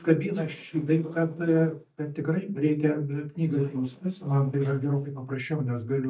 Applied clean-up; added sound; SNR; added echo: neural mask model DeepFilterNet 3.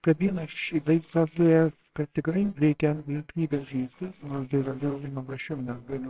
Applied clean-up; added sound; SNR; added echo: neural separator model SepFormer WHAMR!.